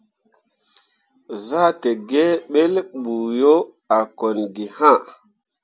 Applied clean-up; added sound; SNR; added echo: none; none; none; none.